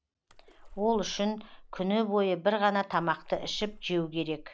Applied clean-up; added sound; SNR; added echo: none; Splash, splatter; 17 dB; none.